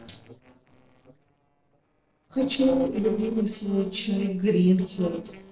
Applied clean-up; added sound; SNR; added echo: neural separator model SepFormer DNS4.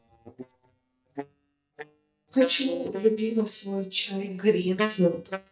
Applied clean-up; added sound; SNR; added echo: neural mask model DeepFilterNet 3.